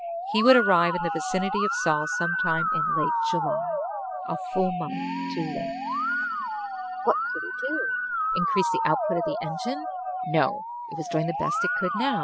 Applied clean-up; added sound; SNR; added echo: classical method spectral subtraction.